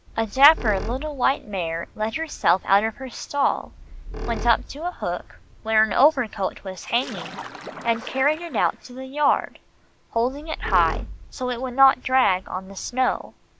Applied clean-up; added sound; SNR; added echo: none; Splash, splatter + Squeak; 12 dB; none.